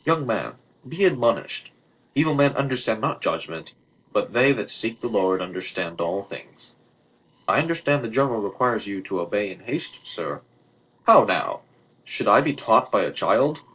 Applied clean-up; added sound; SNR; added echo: neural separator model SepFormer DNS4.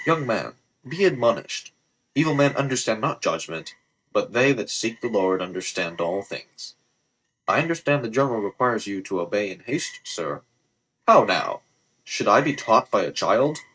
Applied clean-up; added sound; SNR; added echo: neural mask model RNNoise.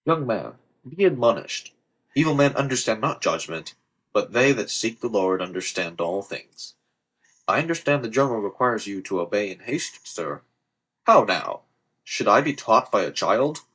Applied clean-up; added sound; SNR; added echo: neural mask model DeepFilterNet 3.